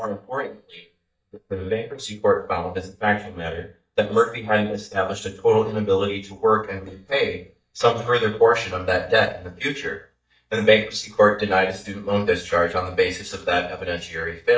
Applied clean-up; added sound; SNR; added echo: neural mask model DeepFilterNet 3.